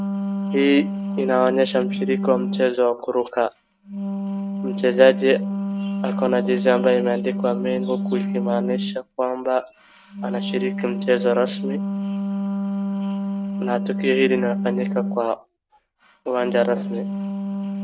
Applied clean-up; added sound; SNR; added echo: neural mask model RNNoise.